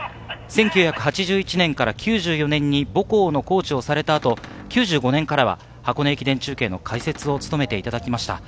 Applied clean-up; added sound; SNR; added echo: none; Cupboard open or close; 18 dB; none.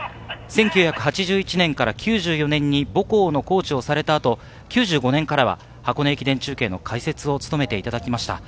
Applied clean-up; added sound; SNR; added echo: none; none; none; none.